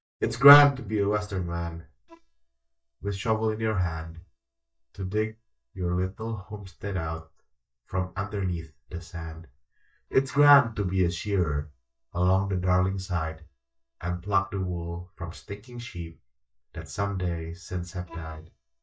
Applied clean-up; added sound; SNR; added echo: neural mask model DeepFilterNet 3.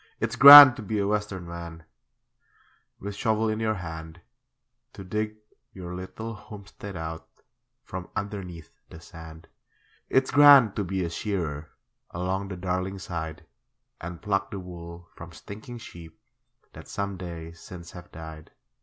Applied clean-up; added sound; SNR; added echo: none; none; none; none.